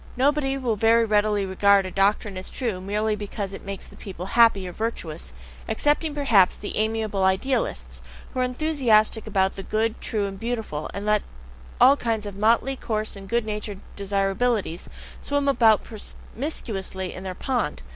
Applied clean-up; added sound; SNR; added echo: none; none; none; none.